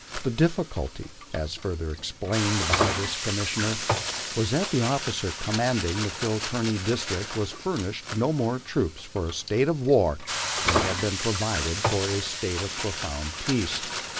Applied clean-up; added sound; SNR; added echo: none; Frying (food); 4 dB; none.